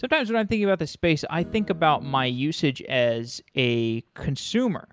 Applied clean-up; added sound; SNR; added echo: none; Guitar; 16 dB; none.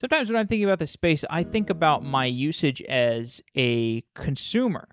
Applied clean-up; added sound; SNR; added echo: neural mask model DeepFilterNet 3.